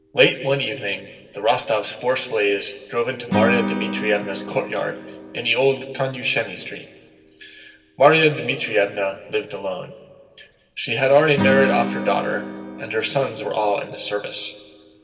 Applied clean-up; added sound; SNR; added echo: none; Acoustic guitar / Strum; 9 dB; reverberation time 1.9 s.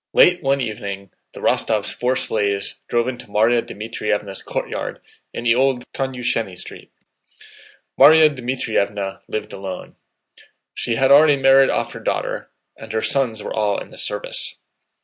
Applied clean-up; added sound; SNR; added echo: none; none; none; none.